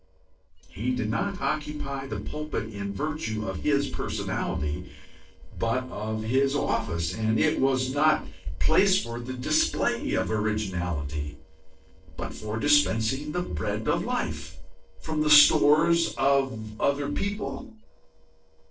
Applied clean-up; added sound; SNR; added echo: neural separator model SepFormer DNS4.